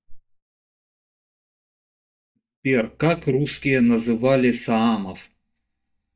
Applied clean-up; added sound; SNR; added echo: neural mask model DeepFilterNet 3.